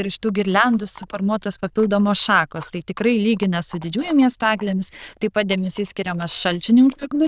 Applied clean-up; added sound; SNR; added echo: neural diffusion model UNIVERSE++.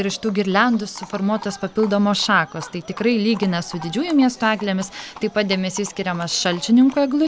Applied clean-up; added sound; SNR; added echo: none; Livestock, farm animals, working animals; 20 dB; none.